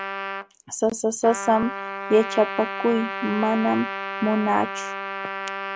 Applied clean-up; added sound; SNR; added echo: none; Trumpet; 7 dB; none.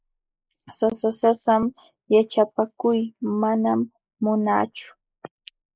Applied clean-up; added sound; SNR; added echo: neural mask model Resemble Enhance denoiser.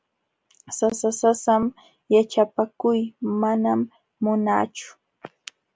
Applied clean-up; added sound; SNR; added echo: none; none; none; none.